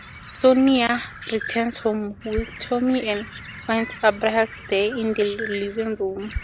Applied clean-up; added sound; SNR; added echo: none; Bird; 13 dB; none.